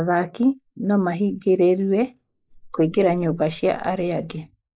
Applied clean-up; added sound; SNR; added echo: neural mask model Resemble Enhance denoiser.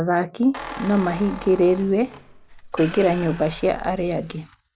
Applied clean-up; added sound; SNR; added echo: none; Squeak; 15 dB; none.